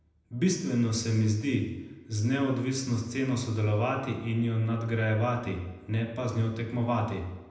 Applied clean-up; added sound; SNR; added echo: none; none; none; reverberation time 0.8 s.